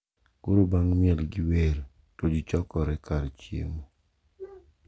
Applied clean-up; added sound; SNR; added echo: none; none; none; none.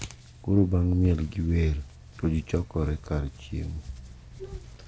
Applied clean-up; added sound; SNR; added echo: none; Tearing; 16 dB; none.